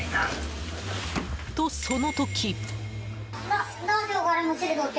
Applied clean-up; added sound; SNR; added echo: none; none; none; none.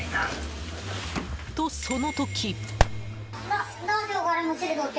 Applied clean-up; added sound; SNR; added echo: none; Fireworks; -1 dB; none.